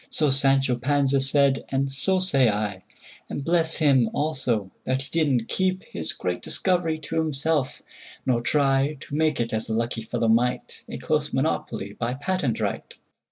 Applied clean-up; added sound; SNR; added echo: none; none; none; none.